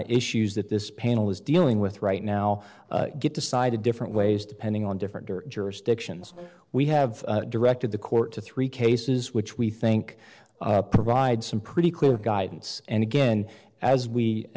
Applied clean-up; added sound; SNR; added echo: neural separator model SepFormer DNS4.